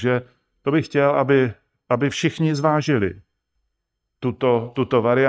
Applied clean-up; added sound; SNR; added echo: neural mask model DeepFilterNet 3.